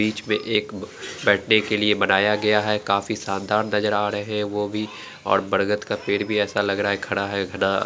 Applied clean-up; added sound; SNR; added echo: none; none; none; none.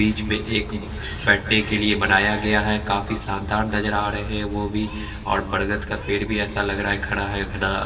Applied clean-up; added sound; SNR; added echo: none; Aircraft; 10 dB; reverberation time 1.9 s.